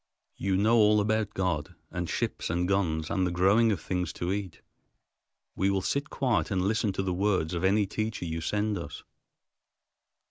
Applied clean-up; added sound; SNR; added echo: none; none; none; none.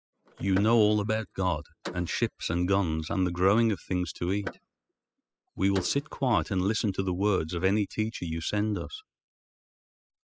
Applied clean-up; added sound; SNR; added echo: classical method spectral subtraction.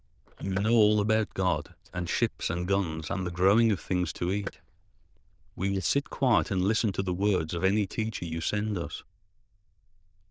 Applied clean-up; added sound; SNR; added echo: neural diffusion model UNIVERSE++.